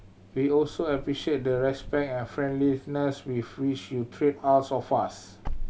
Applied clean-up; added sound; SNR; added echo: none; Wind / Car; 12 dB; none.